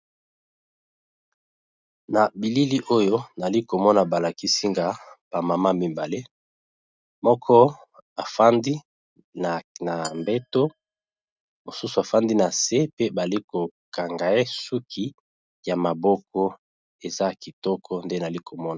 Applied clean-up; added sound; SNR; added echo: neural mask model RNNoise.